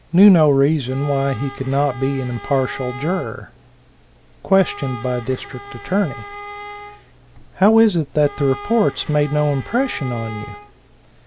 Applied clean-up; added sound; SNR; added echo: none; Bowed string instrument; 16 dB; none.